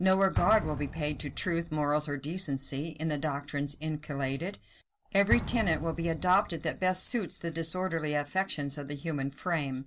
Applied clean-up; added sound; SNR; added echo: none; Explosion; 12 dB; none.